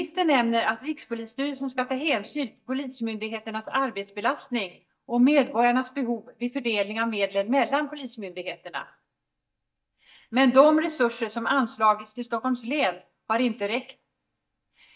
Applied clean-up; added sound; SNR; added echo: neural mask model DeepFilterNet 3.